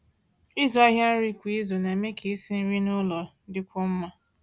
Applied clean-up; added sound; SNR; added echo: none; none; none; none.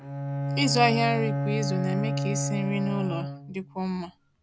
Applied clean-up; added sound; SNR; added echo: none; Bowed string instrument; 1 dB; none.